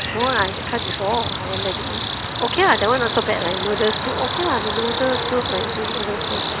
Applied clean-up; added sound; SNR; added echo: none; Cricket; 1 dB; none.